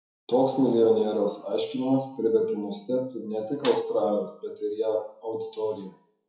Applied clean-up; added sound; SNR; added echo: classical method WPE with log-MMSE.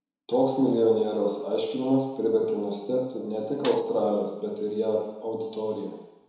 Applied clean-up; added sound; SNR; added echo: none; Snare drum; 19 dB; reverberation time 1.0 s.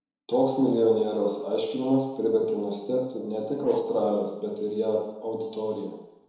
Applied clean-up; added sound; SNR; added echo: neural separator model SepFormer DNS4.